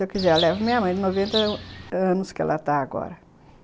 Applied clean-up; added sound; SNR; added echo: none; Bird; 9 dB; none.